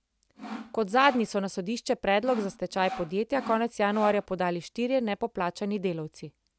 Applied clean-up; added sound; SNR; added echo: none; Sawing; 13 dB; none.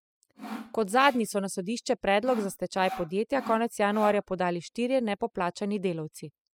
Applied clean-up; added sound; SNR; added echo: classical method spectral subtraction.